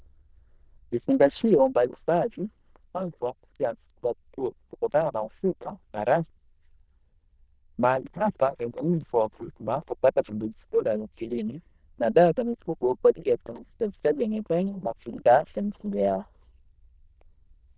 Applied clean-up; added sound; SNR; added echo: neural diffusion model UNIVERSE++.